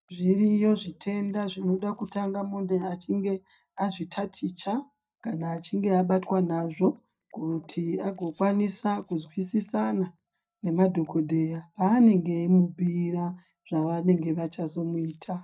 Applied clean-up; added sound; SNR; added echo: neural mask model DeepFilterNet 3.